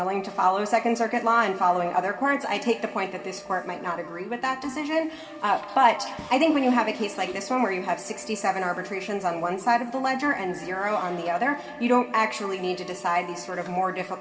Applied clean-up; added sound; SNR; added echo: none; Wind instrument, woodwind instrument; 19 dB; reverberation time 2.3 s.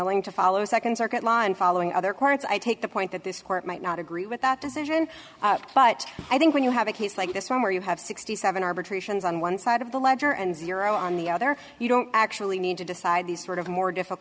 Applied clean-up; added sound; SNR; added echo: none; none; none; none.